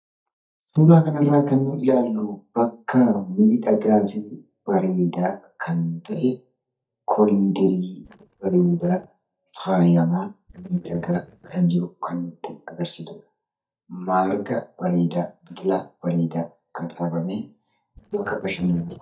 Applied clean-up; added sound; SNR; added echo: neural mask model DeepFilterNet 3.